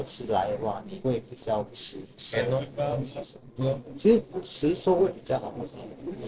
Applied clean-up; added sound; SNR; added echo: neural separator model SepFormer DNS4.